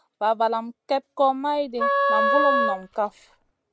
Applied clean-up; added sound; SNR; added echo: none; Wind instrument, woodwind instrument; -2 dB; none.